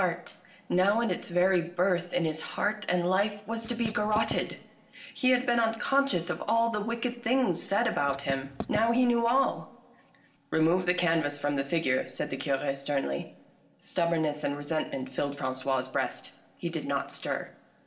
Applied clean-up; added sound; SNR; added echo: none; Writing; 10 dB; reverberation time 1.1 s.